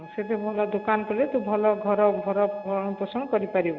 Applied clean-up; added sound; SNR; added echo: none; Wind instrument, woodwind instrument; 20 dB; none.